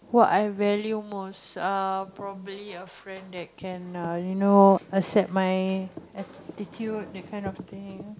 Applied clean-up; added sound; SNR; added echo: none; none; none; none.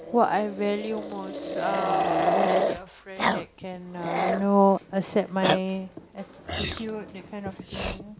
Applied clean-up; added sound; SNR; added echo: none; Growling; 1 dB; none.